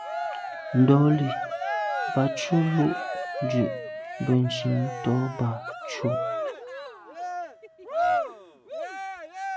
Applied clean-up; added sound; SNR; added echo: none; Cheering; 4 dB; none.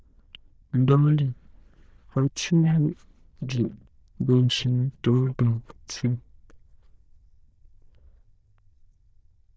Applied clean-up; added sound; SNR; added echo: neural diffusion model UNIVERSE++.